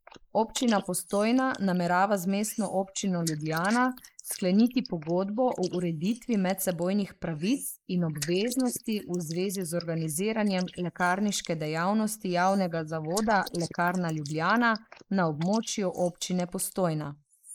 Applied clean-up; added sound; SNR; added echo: neural mask model Resemble Enhance denoiser.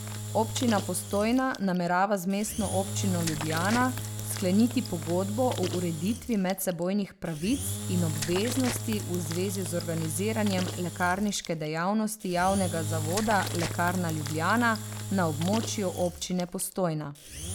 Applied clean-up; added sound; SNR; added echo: none; Engine / Drill; 7 dB; none.